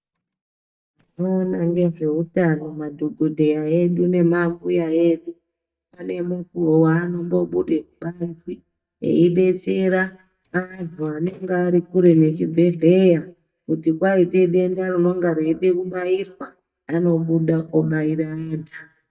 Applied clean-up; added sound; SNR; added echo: neural mask model DeepFilterNet 3.